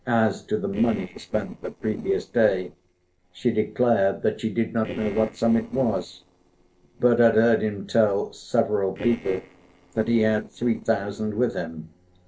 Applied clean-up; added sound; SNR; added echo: neural separator model SepFormer DNS4.